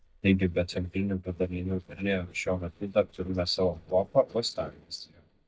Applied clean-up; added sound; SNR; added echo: neural mask model DeepFilterNet 3.